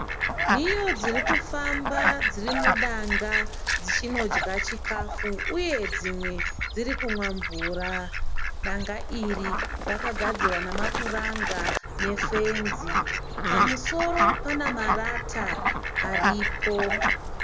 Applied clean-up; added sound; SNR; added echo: none; Fowl; -4 dB; none.